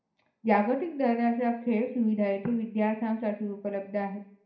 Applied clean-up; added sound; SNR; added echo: none; none; none; reverberation time 0.4 s.